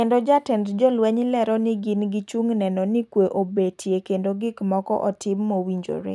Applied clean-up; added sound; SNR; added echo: none; none; none; none.